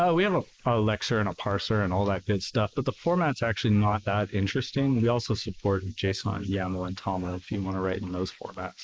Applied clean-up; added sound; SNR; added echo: neural mask model Resemble Enhance denoiser.